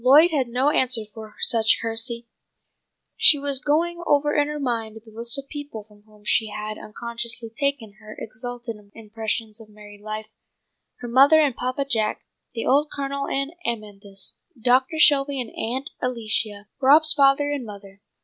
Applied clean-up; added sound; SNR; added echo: none; none; none; none.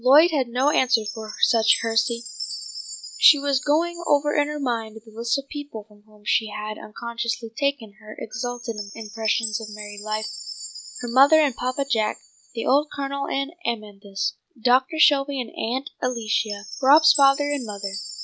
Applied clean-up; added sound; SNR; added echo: none; Chime; 13 dB; none.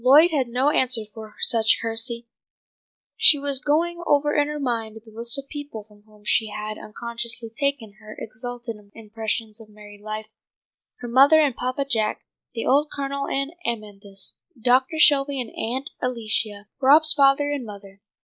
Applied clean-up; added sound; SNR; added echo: neural mask model Resemble Enhance denoiser.